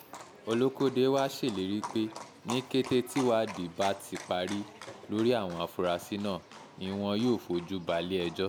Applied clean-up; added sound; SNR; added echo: none; Livestock, farm animals, working animals; 15 dB; none.